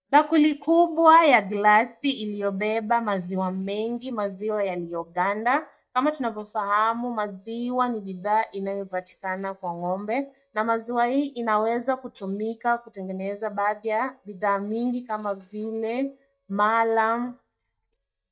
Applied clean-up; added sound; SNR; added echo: neural mask model DeepFilterNet 3.